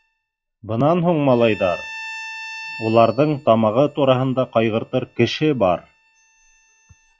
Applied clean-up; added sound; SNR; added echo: classical method log-MMSE.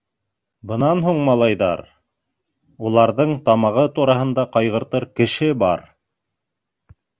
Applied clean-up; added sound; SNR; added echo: none; none; none; none.